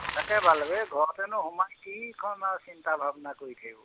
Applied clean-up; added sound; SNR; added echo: none; Bicycle; 13 dB; none.